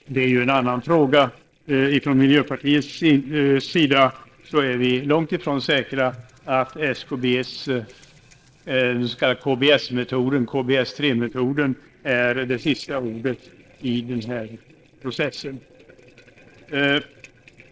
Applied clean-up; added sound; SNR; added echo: neural separator model SepFormer DNS4.